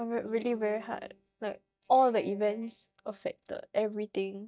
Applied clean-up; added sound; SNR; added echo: neural mask model DeepFilterNet 3.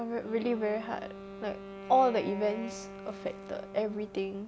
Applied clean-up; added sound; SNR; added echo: none; Wind instrument, woodwind instrument; 12 dB; none.